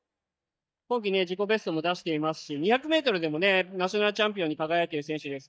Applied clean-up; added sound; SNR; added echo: neural mask model DeepFilterNet 3.